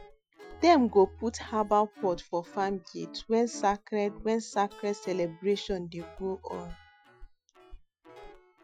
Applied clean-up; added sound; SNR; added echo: classical method Wiener filter.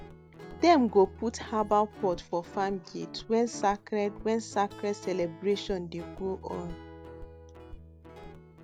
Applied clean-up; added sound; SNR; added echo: none; Guitar; 15 dB; none.